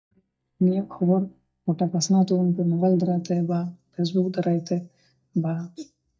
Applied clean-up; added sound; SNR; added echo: neural mask model DeepFilterNet 3.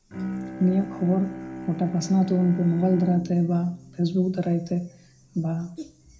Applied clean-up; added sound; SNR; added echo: none; Bowed string instrument; 13 dB; reverberation time 0.4 s.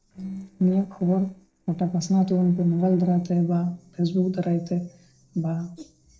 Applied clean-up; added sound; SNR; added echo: neural separator model SepFormer DNS4.